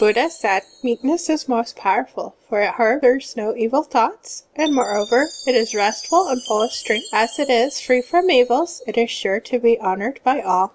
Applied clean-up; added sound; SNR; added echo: none; Chime; 19 dB; none.